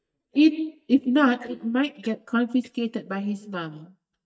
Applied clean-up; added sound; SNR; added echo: neural mask model DeepFilterNet 3.